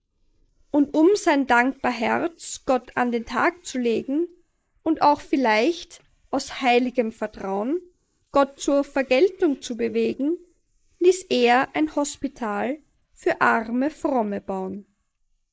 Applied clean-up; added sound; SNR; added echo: neural mask model Resemble Enhance denoiser.